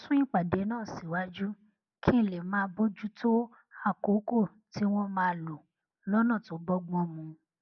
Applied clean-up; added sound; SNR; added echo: none; none; none; none.